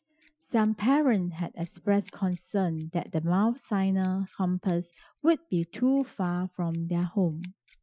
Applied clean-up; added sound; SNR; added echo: classical method Wiener filter.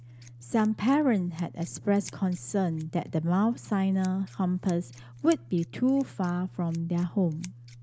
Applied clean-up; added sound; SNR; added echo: none; Scissors; 19 dB; none.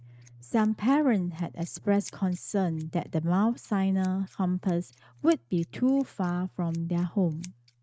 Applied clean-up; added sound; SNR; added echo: neural mask model RNNoise.